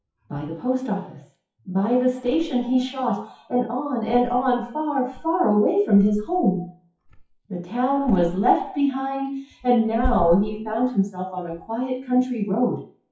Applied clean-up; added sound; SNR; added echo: classical method WPE with log-MMSE.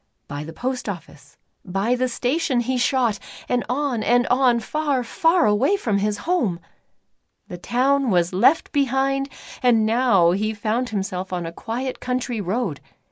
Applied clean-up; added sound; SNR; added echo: none; none; none; none.